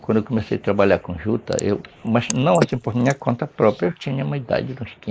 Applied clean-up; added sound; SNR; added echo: neural mask model Resemble Enhance denoiser.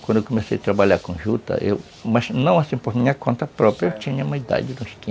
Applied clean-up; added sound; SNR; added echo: none; none; none; none.